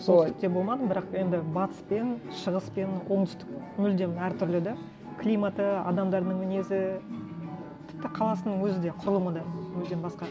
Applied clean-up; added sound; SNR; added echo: none; none; none; none.